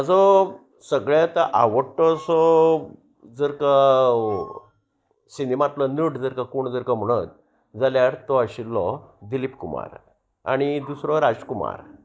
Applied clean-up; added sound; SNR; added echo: neural mask model DeepFilterNet 3.